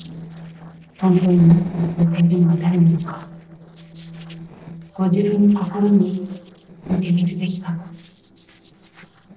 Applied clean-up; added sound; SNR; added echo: neural separator model SepFormer DNS4.